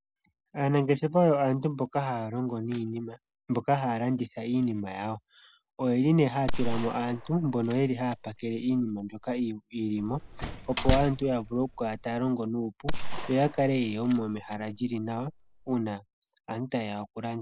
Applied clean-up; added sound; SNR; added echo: none; Gunshot, gunfire + Slam; 4 dB; none.